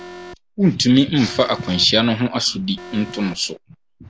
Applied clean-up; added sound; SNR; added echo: none; Alarm; 20 dB; none.